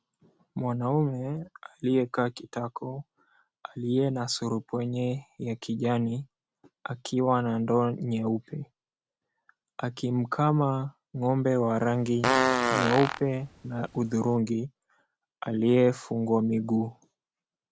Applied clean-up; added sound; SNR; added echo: none; Fart; 1 dB; none.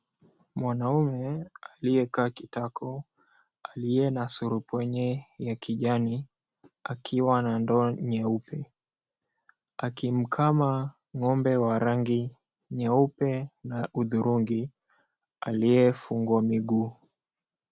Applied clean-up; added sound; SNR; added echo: none; none; none; none.